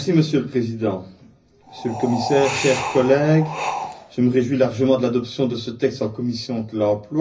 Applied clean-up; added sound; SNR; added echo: none; Wind; 7 dB; reverberation time 0.4 s.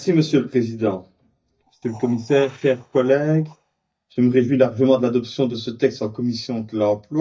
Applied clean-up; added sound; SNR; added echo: neural mask model DeepFilterNet 3.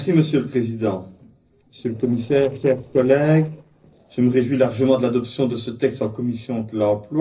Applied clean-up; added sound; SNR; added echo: neural separator model SepFormer DNS4.